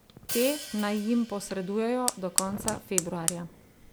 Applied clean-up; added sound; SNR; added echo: none; Fire + Hi-hat; 5 dB; none.